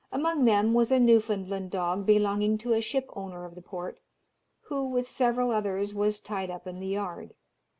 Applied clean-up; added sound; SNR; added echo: none; none; none; none.